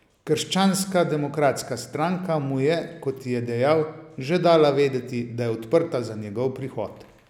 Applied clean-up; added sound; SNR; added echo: none; none; none; none.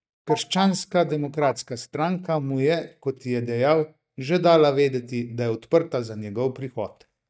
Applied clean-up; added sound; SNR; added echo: neural mask model DeepFilterNet 3.